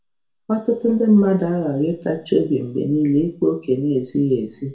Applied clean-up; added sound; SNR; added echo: none; none; none; reverberation time 0.3 s.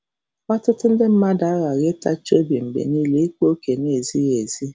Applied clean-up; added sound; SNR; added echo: none; none; none; none.